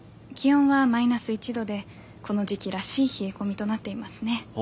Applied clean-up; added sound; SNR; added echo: none; none; none; none.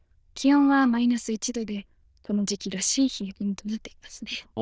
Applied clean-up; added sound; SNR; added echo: neural diffusion model UNIVERSE++.